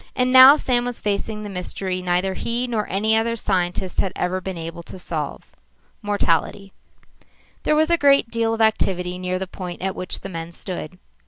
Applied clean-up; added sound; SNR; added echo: none; none; none; none.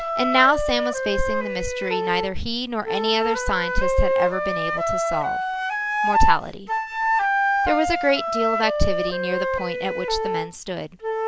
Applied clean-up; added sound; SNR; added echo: none; Wind instrument, woodwind instrument; -1 dB; none.